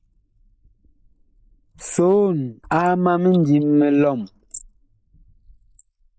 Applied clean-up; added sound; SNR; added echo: neural mask model Resemble Enhance denoiser.